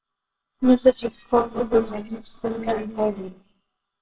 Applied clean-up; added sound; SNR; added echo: neural separator model SepFormer WHAMR!.